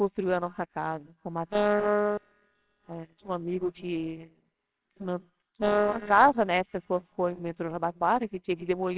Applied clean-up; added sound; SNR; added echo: neural separator model SepFormer WHAMR!.